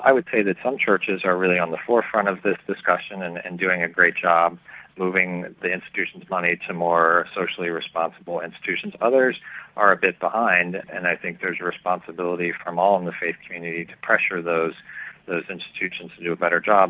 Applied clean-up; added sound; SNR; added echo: none; none; none; none.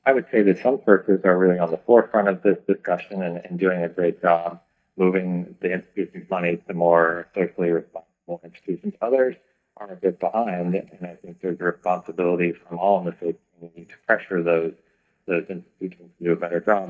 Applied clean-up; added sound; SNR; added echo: neural mask model DeepFilterNet 3.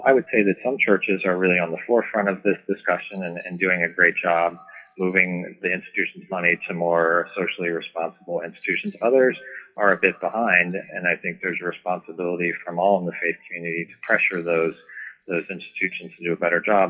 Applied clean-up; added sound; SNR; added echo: classical method WPE with log-MMSE.